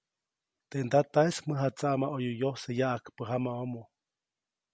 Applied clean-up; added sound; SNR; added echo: none; none; none; none.